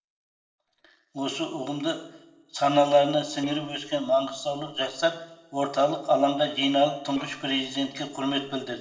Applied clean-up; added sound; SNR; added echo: neural separator model SepFormer DNS4.